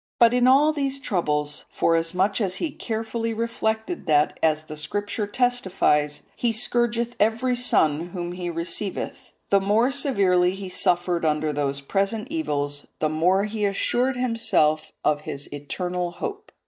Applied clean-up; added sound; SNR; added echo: neural mask model DeepFilterNet 3.